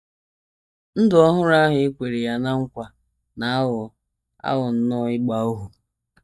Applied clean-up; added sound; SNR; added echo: neural mask model DeepFilterNet 3.